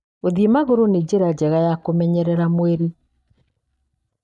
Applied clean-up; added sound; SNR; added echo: neural mask model DeepFilterNet 3.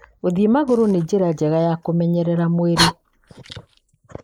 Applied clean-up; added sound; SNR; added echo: neural mask model Resemble Enhance denoiser.